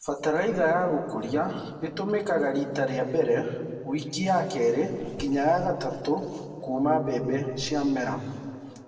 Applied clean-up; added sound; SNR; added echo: neural separator model SepFormer DNS4.